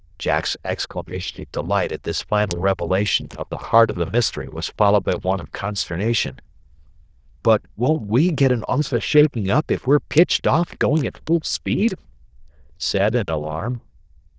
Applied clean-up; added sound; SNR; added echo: neural diffusion model UNIVERSE++.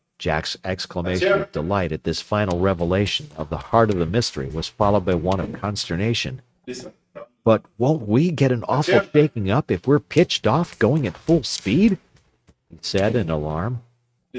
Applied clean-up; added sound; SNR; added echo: neural mask model RNNoise.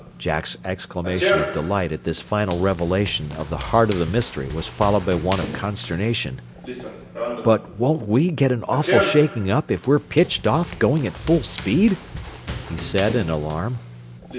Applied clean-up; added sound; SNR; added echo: none; Run; 8 dB; none.